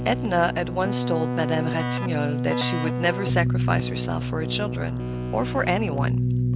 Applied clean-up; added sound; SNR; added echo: none; Keyboard (musical); -1 dB; none.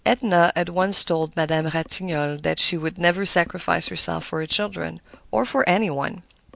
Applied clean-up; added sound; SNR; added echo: none; none; none; none.